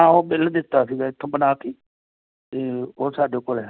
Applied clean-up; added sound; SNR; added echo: none; none; none; none.